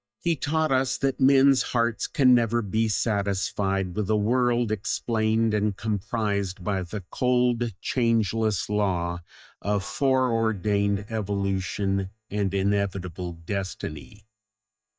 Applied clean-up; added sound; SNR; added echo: neural mask model DeepFilterNet 3.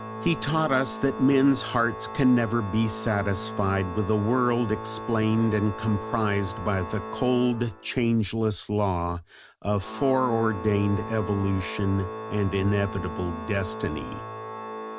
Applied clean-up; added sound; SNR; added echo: none; Organ; 11 dB; none.